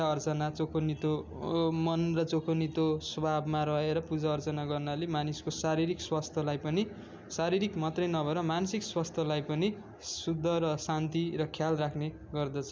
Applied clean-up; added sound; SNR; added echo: none; none; none; none.